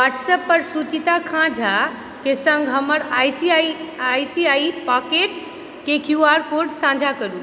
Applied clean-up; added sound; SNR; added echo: none; none; none; none.